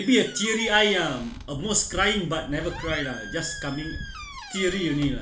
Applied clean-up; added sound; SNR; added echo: none; Squeak; 15 dB; reverberation time 0.4 s.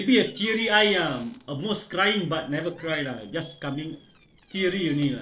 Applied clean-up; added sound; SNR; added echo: neural separator model SepFormer DNS4.